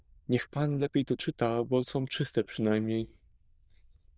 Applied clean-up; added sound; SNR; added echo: neural diffusion model UNIVERSE++.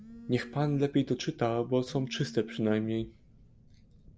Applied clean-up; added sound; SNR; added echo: none; Telephone; 18 dB; none.